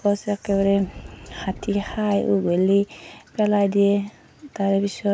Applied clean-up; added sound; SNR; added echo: none; Wind; 17 dB; none.